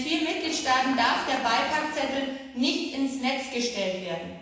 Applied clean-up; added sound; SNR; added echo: none; Mechanisms; 15 dB; reverberation time 1.1 s.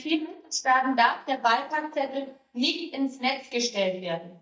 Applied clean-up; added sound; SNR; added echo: neural mask model DeepFilterNet 3.